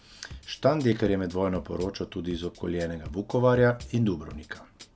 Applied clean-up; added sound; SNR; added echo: none; Bass drum / Drum kit; 18 dB; none.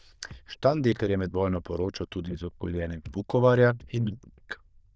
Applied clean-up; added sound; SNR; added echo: neural diffusion model UNIVERSE++.